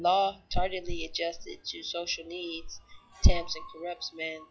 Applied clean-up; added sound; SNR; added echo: classical method log-MMSE.